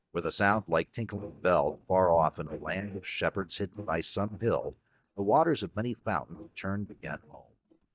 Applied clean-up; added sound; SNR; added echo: neural mask model DeepFilterNet 3.